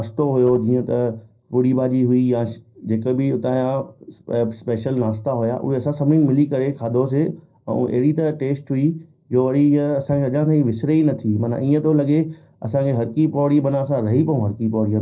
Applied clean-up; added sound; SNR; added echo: neural separator model SepFormer DNS4.